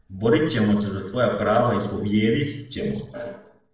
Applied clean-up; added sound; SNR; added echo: neural separator model SepFormer DNS4.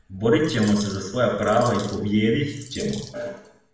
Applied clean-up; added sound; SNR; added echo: none; Bird vocalization, bird call, bird song; 18 dB; reverberation time 0.7 s.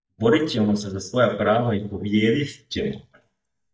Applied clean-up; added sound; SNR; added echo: neural mask model DeepFilterNet 3.